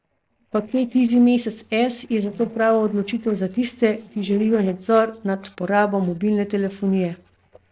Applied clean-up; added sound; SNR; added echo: neural separator model SepFormer DNS4.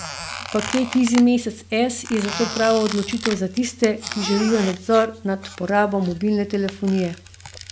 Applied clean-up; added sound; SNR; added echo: none; Squeak; 12 dB; none.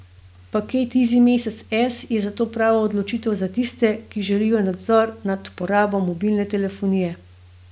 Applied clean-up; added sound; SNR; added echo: none; none; none; none.